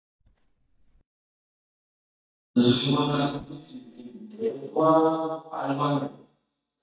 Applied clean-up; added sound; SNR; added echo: neural mask model DeepFilterNet 3.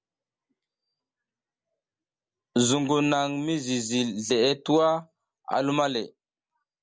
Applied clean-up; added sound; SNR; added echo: none; none; none; none.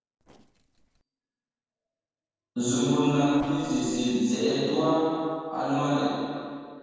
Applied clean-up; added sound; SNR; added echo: neural separator model SepFormer DNS4.